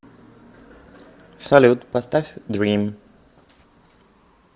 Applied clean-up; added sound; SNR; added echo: none; none; none; none.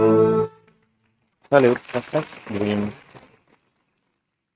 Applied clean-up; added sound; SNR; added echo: neural mask model RNNoise.